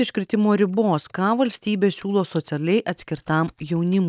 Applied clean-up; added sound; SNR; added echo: neural mask model DeepFilterNet 3.